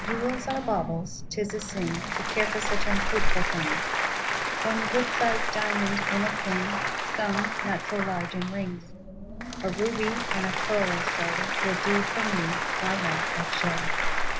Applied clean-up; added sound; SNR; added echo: none; Applause + Wind; -3 dB; none.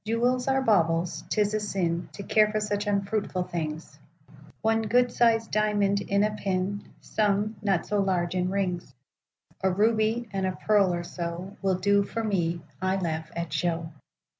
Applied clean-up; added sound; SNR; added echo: none; none; none; none.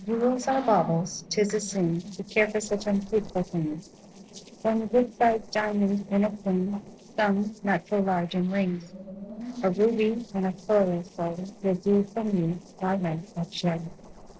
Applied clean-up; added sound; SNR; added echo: neural separator model SepFormer DNS4.